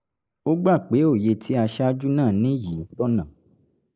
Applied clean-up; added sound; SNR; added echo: neural mask model Resemble Enhance denoiser.